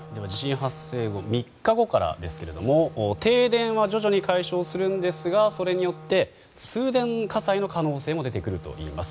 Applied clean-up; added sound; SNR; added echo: none; Wind instrument, woodwind instrument; 18 dB; none.